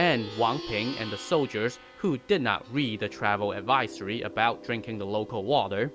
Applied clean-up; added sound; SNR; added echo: none; Plucked string instrument; 14 dB; none.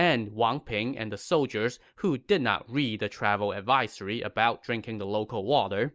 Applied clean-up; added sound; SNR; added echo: none; none; none; none.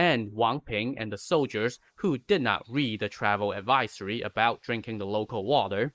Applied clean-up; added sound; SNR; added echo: neural mask model Resemble Enhance denoiser.